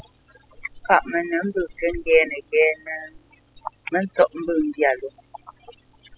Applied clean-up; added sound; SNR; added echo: classical method spectral subtraction.